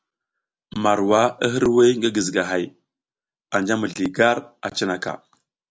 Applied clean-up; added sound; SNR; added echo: none; none; none; none.